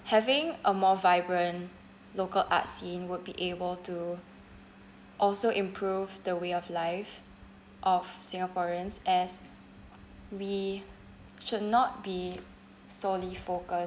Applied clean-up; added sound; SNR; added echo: none; none; none; none.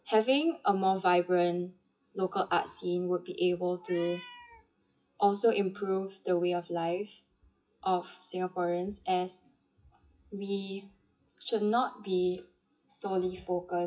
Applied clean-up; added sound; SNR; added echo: classical method WPE with log-MMSE.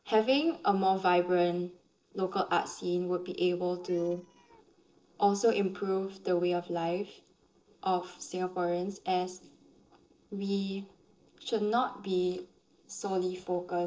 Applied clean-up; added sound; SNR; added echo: neural separator model SepFormer DNS4.